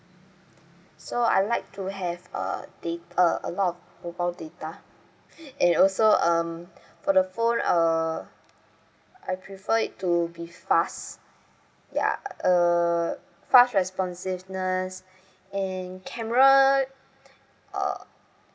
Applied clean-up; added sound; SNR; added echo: none; none; none; none.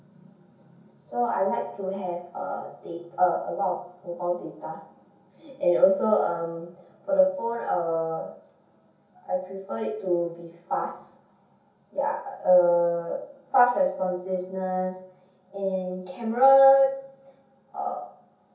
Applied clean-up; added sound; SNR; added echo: none; none; none; reverberation time 0.6 s.